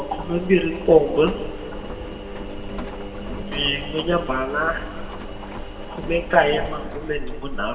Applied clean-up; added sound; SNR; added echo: none; Engine; 7 dB; reverberation time 2.6 s.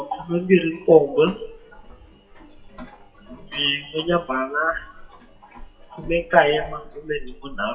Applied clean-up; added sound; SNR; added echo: classical method WPE with log-MMSE.